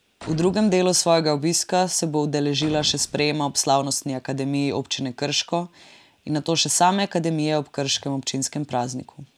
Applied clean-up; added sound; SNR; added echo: none; Boom; 19 dB; none.